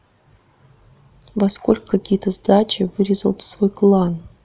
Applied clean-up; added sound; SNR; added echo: none; none; none; none.